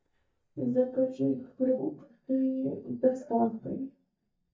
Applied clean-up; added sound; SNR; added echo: neural mask model DeepFilterNet 3.